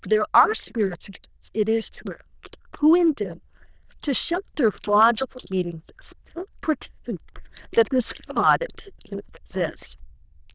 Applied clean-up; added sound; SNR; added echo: neural diffusion model UNIVERSE++.